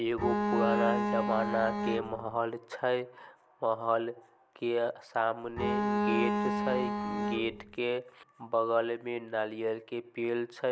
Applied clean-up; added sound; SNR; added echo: none; Bowed string instrument; -1 dB; none.